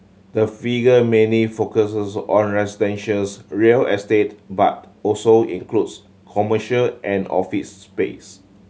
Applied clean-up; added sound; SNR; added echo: none; none; none; none.